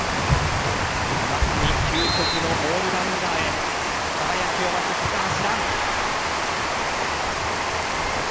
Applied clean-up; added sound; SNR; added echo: none; Water; -5 dB; none.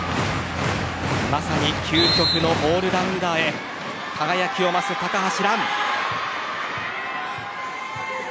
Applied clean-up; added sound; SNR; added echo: none; none; none; none.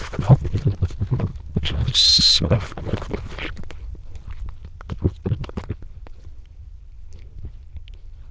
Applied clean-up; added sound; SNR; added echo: neural diffusion model UNIVERSE++.